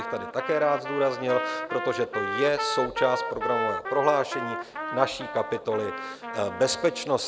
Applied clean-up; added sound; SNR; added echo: none; Trumpet; 5 dB; none.